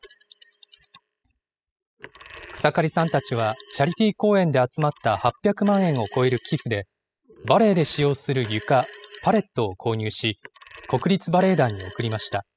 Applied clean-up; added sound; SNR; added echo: classical method spectral subtraction.